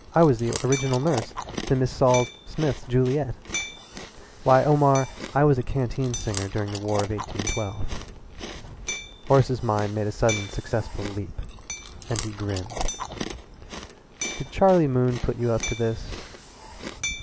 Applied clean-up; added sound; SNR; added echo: none; Chewing, mastication + Hammer; 11 dB; none.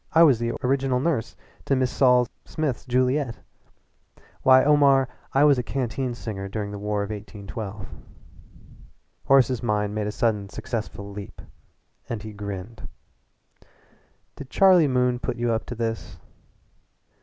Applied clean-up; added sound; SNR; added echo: none; none; none; none.